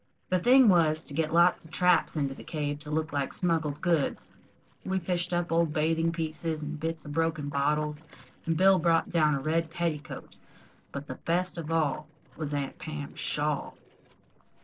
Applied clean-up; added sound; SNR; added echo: neural separator model SepFormer DNS4.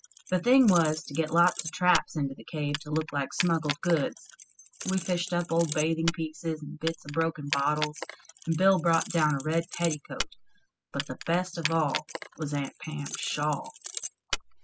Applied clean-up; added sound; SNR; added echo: classical method spectral subtraction.